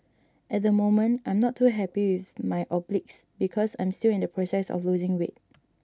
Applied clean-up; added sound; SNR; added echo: none; none; none; none.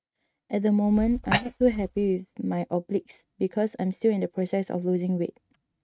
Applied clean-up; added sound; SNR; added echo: neural mask model RNNoise.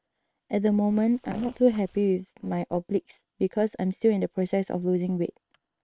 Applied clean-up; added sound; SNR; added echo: neural separator model SepFormer WHAM!.